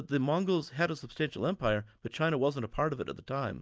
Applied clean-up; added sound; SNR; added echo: none; none; none; none.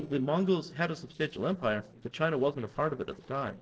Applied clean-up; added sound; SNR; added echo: neural separator model SepFormer DNS4.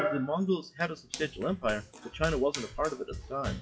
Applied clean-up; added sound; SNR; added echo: classical method WPE with log-MMSE.